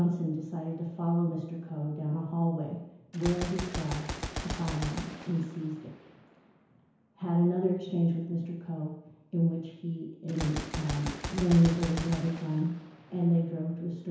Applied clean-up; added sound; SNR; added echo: none; Gunshot, gunfire; 11 dB; reverberation time 1.0 s.